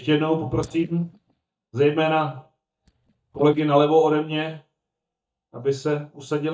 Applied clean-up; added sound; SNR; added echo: neural mask model DeepFilterNet 3.